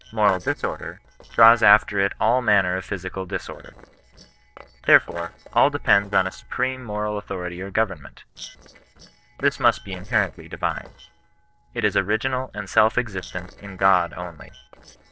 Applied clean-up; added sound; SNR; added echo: neural separator model SepFormer DNS4.